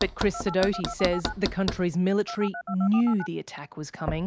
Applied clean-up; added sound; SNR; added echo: none; Knock + Telephone; 8 dB; none.